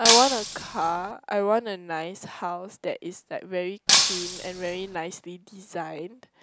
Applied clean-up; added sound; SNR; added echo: none; Shatter; -5 dB; none.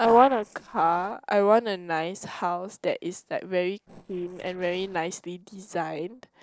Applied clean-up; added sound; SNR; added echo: neural separator model SepFormer DNS4.